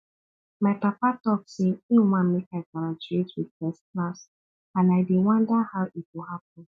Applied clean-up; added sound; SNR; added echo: none; none; none; none.